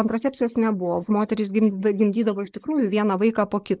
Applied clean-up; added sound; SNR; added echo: neural mask model Resemble Enhance denoiser.